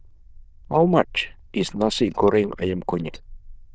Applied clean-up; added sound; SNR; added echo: neural diffusion model UNIVERSE++.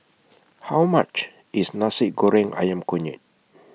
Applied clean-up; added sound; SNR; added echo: none; none; none; none.